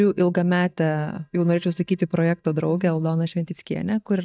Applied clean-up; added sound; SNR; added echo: neural mask model DeepFilterNet 3.